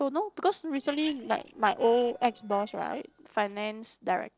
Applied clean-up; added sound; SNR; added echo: neural separator model SepFormer DNS4.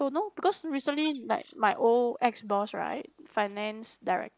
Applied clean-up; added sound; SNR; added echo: neural mask model Resemble Enhance denoiser.